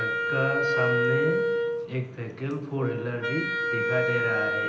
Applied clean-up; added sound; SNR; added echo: none; Wind instrument, woodwind instrument; -4 dB; reverberation time 0.8 s.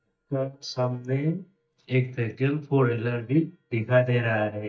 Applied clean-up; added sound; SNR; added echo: neural mask model DeepFilterNet 3.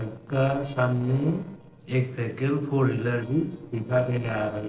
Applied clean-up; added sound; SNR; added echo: neural separator model SepFormer DNS4.